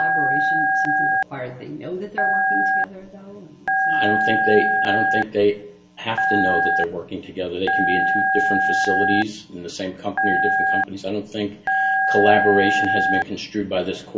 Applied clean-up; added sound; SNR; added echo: none; Telephone; -4 dB; reverberation time 0.2 s.